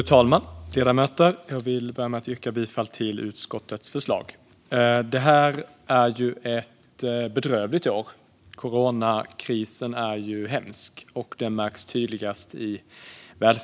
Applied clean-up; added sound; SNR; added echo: none; none; none; none.